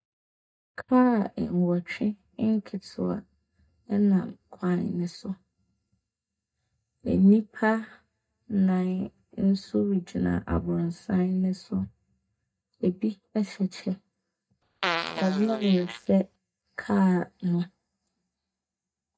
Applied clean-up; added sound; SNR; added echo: neural mask model DeepFilterNet 3.